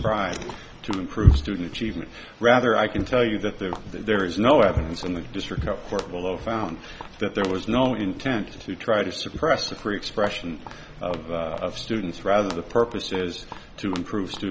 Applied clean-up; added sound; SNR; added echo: none; Walk, footsteps; 16 dB; none.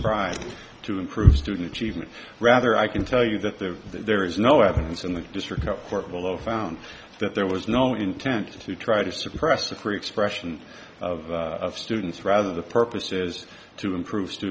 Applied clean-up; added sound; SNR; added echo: none; none; none; none.